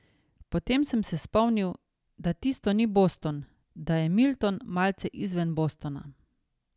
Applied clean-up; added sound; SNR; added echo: none; none; none; none.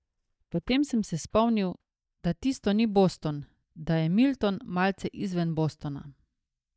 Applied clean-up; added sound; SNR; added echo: neural mask model DeepFilterNet 3.